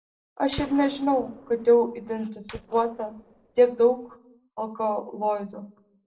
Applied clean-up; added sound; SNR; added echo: neural separator model SepFormer DNS4.